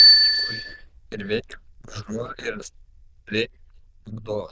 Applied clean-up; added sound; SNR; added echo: neural diffusion model UNIVERSE++.